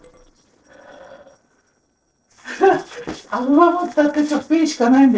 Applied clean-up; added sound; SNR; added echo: neural separator model SepFormer DNS4.